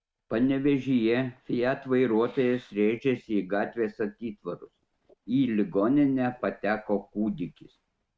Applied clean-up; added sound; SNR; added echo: neural mask model RNNoise.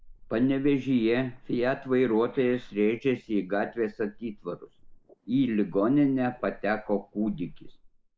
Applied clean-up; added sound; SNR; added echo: neural mask model Resemble Enhance denoiser.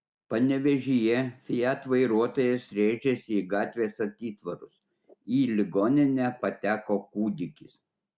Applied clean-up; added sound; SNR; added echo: none; none; none; none.